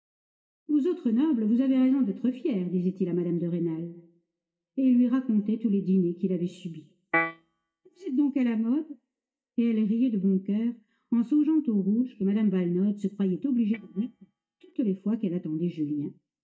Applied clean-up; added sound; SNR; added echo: neural mask model DeepFilterNet 3.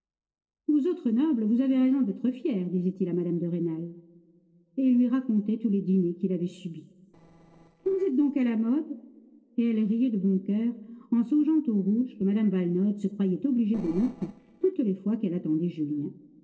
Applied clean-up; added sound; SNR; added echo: neural separator model SepFormer DNS4.